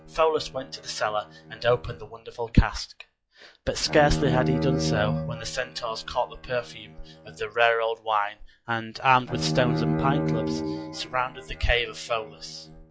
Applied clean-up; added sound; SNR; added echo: classical method log-MMSE.